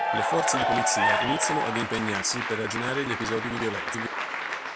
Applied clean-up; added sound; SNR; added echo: none; Applause / Cheering; -3 dB; none.